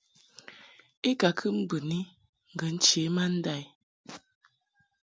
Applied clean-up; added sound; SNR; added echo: none; none; none; none.